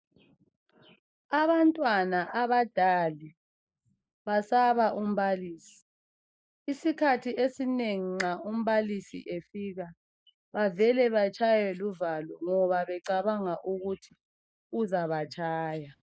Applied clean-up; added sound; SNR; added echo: neural mask model Resemble Enhance denoiser.